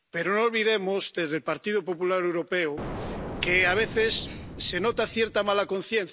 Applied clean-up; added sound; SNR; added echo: none; Explosion; 10 dB; none.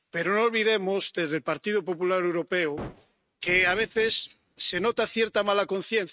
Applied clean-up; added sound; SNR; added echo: neural mask model RNNoise.